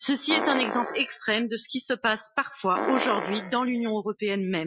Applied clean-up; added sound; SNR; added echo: classical method Wiener filter.